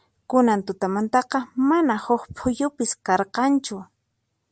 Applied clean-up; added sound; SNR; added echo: none; none; none; none.